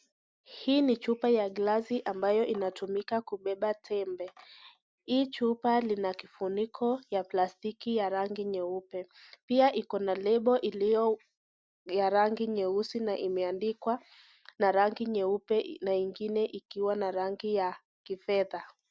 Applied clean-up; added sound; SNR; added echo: none; none; none; none.